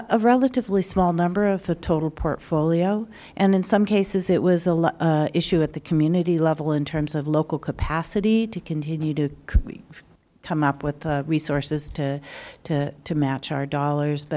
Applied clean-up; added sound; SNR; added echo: none; none; none; none.